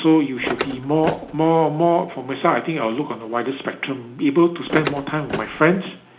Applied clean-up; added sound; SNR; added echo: none; Car; 9 dB; reverberation time 0.4 s.